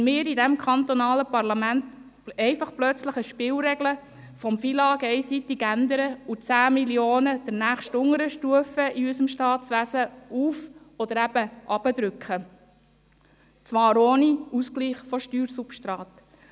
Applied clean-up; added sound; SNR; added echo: none; none; none; none.